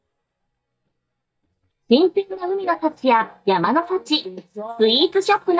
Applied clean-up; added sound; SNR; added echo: neural mask model DeepFilterNet 3.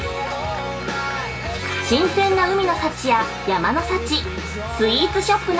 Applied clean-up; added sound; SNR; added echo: none; Applause; 20 dB; reverberation time 0.2 s.